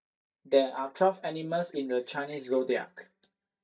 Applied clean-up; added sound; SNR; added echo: neural mask model DeepFilterNet 3.